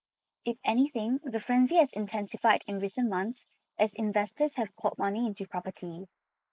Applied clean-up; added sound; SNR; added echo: neural mask model Resemble Enhance denoiser.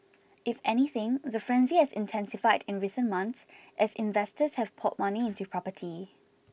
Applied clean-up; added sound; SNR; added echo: none; none; none; none.